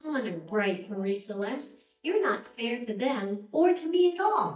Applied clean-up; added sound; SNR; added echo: neural mask model DeepFilterNet 3.